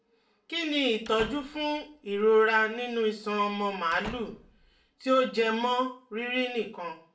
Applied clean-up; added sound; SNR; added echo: none; Slam / Wood; 20 dB; reverberation time 0.3 s.